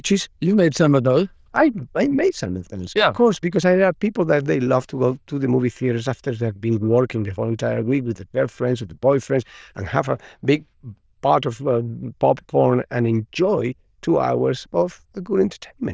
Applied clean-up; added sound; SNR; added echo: neural diffusion model UNIVERSE++.